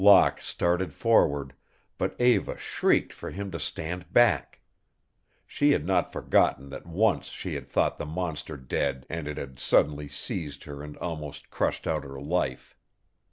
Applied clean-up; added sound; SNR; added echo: none; none; none; none.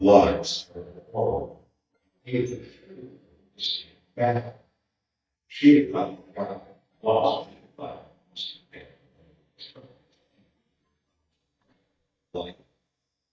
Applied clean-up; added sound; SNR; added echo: neural mask model DeepFilterNet 3.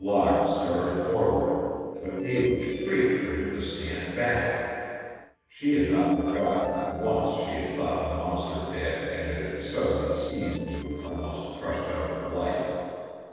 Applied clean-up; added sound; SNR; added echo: neural separator model SepFormer DNS4.